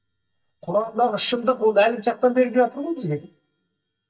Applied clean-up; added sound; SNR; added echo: neural mask model DeepFilterNet 3.